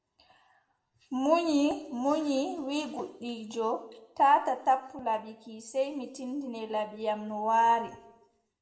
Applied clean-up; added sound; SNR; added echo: none; none; none; reverberation time 0.7 s.